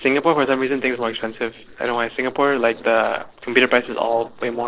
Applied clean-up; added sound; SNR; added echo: neural separator model SepFormer DNS4.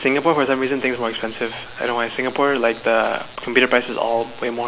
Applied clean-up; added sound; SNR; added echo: none; none; none; none.